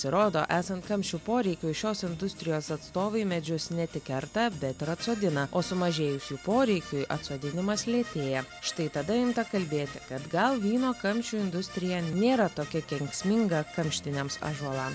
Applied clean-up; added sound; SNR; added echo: none; none; none; none.